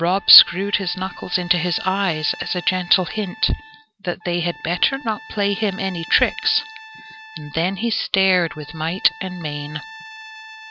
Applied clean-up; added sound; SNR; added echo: none; Trumpet; 17 dB; none.